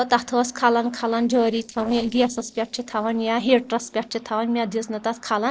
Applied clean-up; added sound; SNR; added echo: neural separator model SepFormer DNS4.